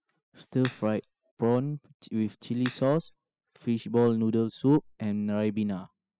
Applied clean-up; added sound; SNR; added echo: classical method spectral subtraction.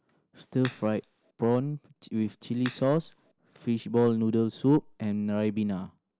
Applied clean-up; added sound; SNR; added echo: none; Crack; 18 dB; none.